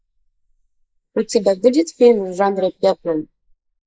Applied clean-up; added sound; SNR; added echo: neural mask model Resemble Enhance denoiser.